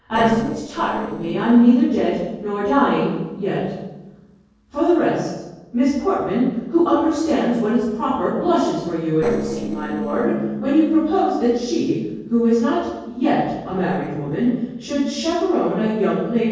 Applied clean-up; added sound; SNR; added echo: neural separator model SepFormer DNS4.